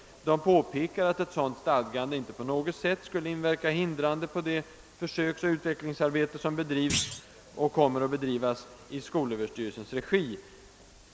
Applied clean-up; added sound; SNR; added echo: none; Thump, thud; 7 dB; none.